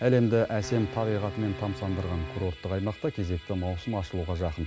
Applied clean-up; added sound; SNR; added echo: none; Musical instrument + Wind instrument, woodwind instrument; 15 dB; none.